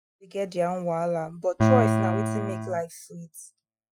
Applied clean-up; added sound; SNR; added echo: classical method Wiener filter.